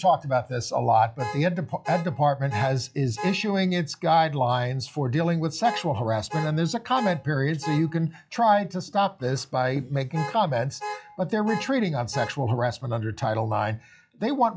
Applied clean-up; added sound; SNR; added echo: classical method log-MMSE.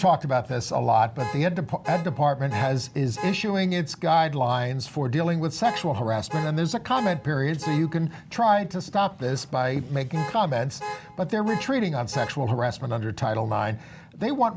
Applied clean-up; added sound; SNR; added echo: none; Alarm / Car; 12 dB; none.